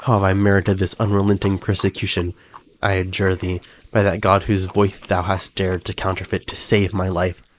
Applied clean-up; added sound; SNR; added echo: neural mask model Resemble Enhance denoiser.